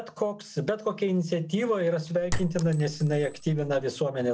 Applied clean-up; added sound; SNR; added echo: none; Chink, clink; 7 dB; none.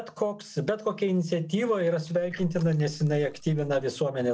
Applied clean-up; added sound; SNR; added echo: neural mask model Resemble Enhance denoiser.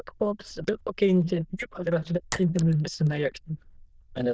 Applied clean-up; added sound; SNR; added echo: neural diffusion model UNIVERSE++.